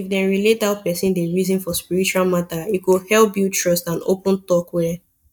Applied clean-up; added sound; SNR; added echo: neural mask model DeepFilterNet 3.